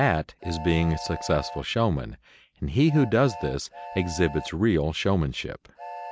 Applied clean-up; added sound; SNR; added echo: none; Train; 15 dB; none.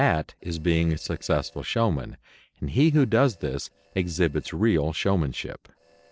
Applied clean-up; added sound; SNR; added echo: neural separator model SepFormer DNS4.